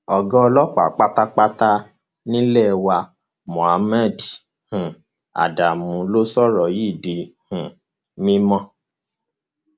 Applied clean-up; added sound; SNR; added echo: none; none; none; none.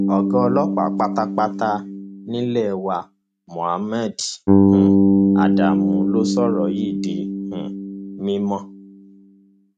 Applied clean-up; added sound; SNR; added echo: neural mask model RNNoise.